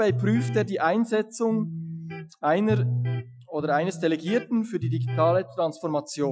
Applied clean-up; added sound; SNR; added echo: classical method Wiener filter.